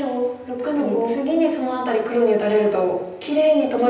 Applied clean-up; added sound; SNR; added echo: none; none; none; reverberation time 0.9 s.